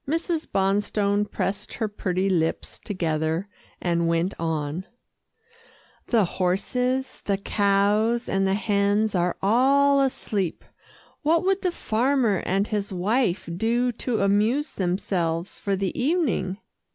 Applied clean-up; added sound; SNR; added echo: none; none; none; none.